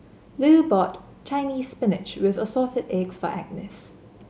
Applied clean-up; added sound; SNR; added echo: none; none; none; none.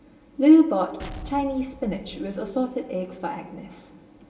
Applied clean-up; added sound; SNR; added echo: none; Explosion; 17 dB; reverberation time 1.7 s.